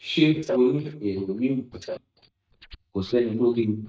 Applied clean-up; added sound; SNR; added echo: neural mask model DeepFilterNet 3.